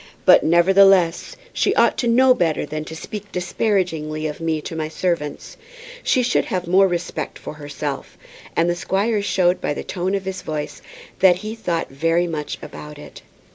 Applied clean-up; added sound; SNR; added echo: none; none; none; none.